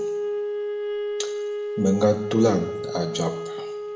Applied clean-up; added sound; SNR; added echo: none; Wind instrument, woodwind instrument; 3 dB; reverberation time 0.8 s.